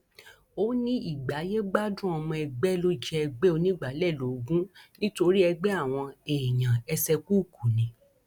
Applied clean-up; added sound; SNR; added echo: none; none; none; none.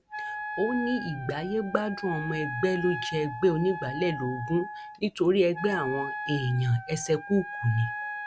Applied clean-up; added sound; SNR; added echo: none; Wind instrument, woodwind instrument; 9 dB; none.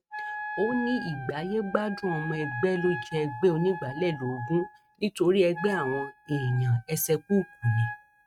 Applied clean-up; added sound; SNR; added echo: neural mask model RNNoise.